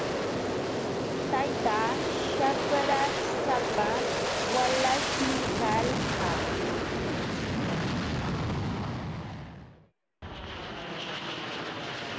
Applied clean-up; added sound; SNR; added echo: none; Aircraft; -4 dB; none.